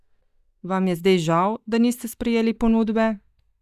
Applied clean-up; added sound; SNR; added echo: neural mask model DeepFilterNet 3.